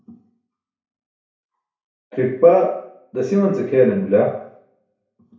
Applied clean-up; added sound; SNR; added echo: none; none; none; reverberation time 0.6 s.